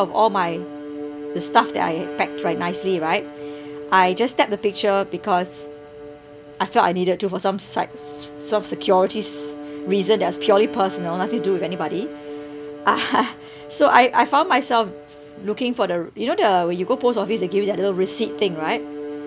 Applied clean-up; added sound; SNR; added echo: none; Bowed string instrument; 12 dB; none.